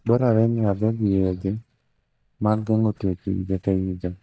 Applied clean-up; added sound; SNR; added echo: neural mask model DeepFilterNet 3.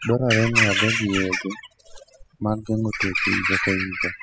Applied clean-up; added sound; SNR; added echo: classical method spectral subtraction.